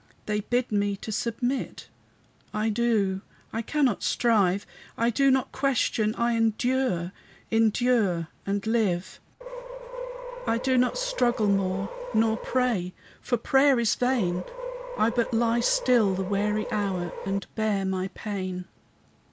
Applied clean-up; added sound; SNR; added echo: none; Subway, metro, underground; 10 dB; none.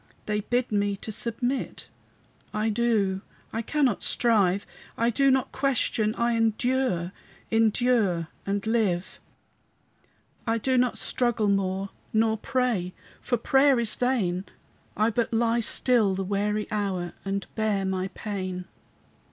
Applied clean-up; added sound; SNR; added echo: none; none; none; none.